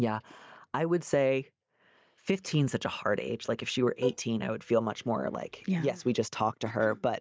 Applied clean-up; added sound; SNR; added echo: neural mask model DeepFilterNet 3.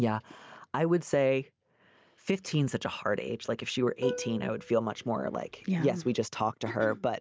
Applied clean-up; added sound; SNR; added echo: none; Plucked string instrument; 9 dB; none.